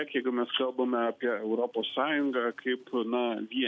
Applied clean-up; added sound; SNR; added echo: none; none; none; none.